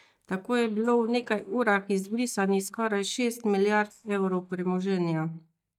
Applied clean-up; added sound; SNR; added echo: neural mask model DeepFilterNet 3.